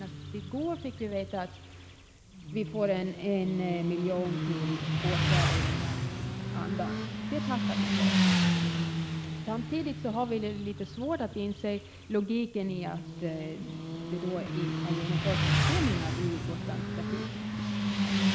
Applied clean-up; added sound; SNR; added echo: none; Motorcycle; -3 dB; none.